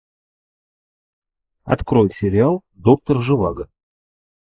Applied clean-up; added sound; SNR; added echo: neural mask model Resemble Enhance denoiser.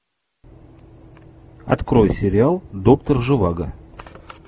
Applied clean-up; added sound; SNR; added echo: none; none; none; none.